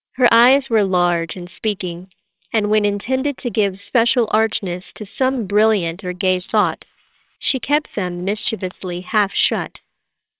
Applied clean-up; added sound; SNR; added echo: neural separator model SepFormer WHAMR!.